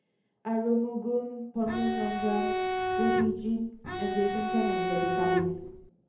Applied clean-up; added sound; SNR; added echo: none; Bowed string instrument; 0 dB; reverberation time 2.2 s.